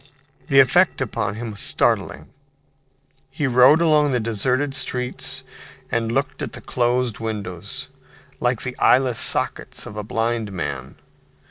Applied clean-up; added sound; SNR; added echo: neural separator model SepFormer DNS4.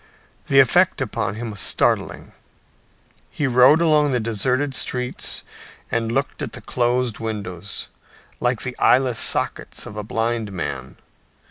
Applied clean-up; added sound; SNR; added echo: none; none; none; none.